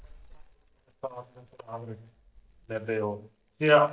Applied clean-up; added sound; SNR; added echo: neural mask model DeepFilterNet 3.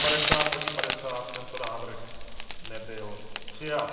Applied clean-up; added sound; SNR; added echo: none; Frying (food); -2 dB; reverberation time 1.9 s.